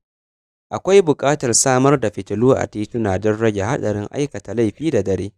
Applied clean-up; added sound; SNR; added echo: neural mask model DeepFilterNet 3.